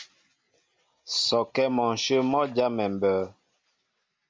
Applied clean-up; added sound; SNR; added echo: none; none; none; none.